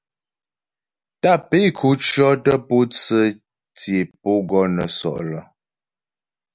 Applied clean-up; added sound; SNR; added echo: none; none; none; none.